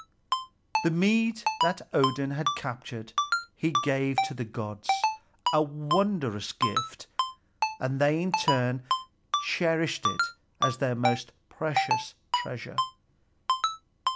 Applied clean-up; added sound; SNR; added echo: none; Ringtone; 1 dB; none.